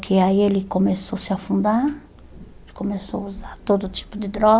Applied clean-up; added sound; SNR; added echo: none; none; none; none.